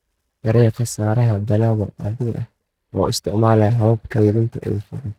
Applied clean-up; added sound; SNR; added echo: neural mask model DeepFilterNet 3.